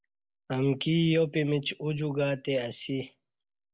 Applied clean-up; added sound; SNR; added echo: none; none; none; none.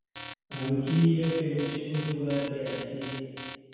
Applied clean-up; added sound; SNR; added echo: none; Alarm; 14 dB; reverberation time 2.0 s.